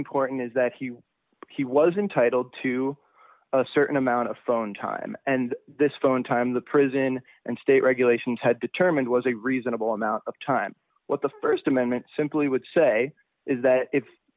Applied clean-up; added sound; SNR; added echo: none; none; none; none.